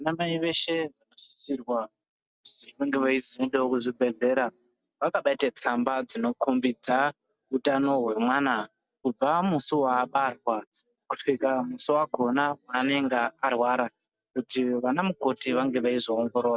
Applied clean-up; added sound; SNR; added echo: none; none; none; none.